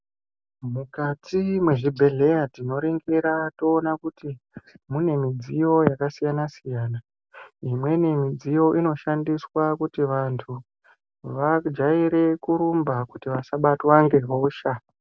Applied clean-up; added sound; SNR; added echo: none; none; none; none.